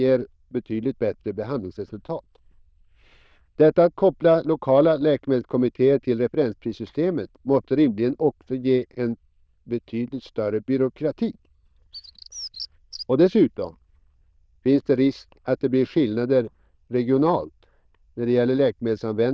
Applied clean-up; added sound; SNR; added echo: neural diffusion model UNIVERSE++.